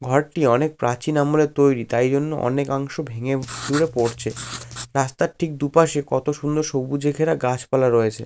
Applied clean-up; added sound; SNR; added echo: none; Writing; 12 dB; none.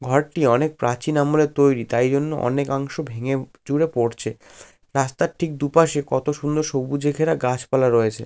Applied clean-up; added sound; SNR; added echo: none; none; none; none.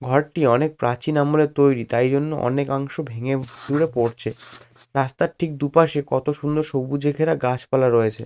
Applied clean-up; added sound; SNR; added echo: neural mask model RNNoise.